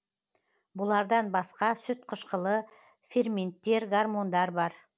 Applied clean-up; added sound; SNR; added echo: none; none; none; none.